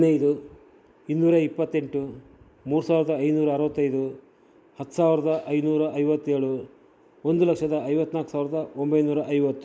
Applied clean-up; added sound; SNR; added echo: none; none; none; none.